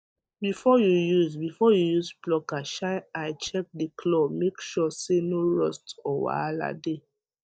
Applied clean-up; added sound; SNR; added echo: neural mask model DeepFilterNet 3.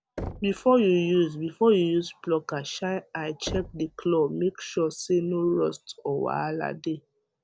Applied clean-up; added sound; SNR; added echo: none; Knock; 17 dB; none.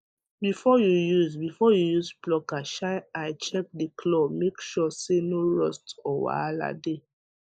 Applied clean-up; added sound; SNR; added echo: neural mask model Resemble Enhance denoiser.